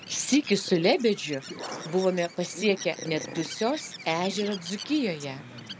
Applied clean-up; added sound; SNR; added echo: none; Bird; 12 dB; none.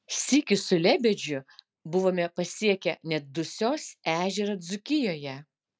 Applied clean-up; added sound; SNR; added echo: none; none; none; none.